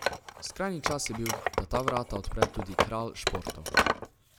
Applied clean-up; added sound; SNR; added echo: none; Wood; -4 dB; none.